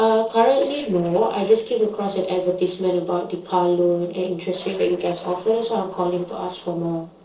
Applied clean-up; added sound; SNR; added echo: neural separator model SepFormer DNS4.